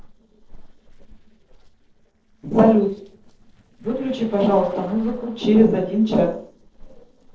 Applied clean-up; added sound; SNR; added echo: neural separator model SepFormer DNS4.